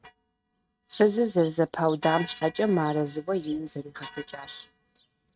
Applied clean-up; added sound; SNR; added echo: neural mask model RNNoise.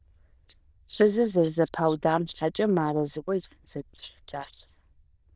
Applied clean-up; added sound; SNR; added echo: neural diffusion model UNIVERSE++.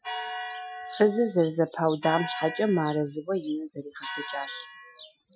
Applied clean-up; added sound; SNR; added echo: classical method Wiener filter.